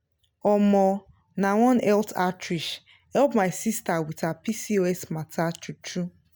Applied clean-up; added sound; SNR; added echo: none; none; none; none.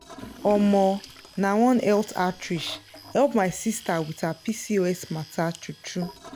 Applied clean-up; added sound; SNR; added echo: none; Toilet flush / Gurgling + Tools; 19 dB; none.